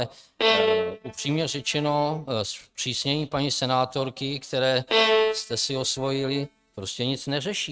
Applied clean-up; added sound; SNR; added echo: neural mask model RNNoise.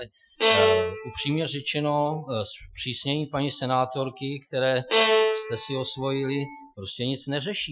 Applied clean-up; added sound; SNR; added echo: classical method Wiener filter.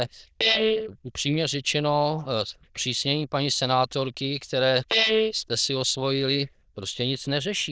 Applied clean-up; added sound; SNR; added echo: neural diffusion model UNIVERSE++.